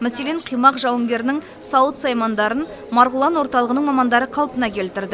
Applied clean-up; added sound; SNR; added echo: none; none; none; none.